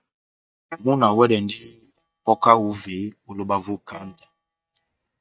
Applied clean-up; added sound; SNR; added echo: neural mask model DeepFilterNet 3.